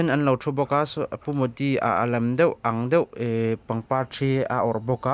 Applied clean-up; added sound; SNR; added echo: none; none; none; none.